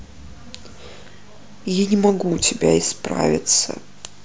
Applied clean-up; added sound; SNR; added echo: none; none; none; none.